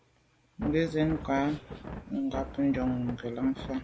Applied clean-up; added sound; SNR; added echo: none; Thunder; 10 dB; none.